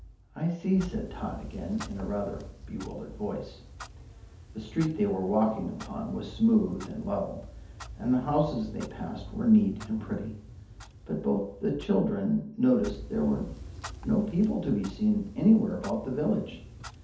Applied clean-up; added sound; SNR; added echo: none; Clock; 15 dB; reverberation time 0.6 s.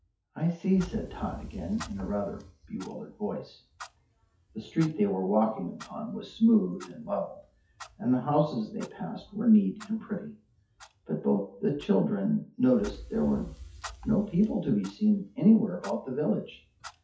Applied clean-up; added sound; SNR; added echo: classical method WPE with log-MMSE.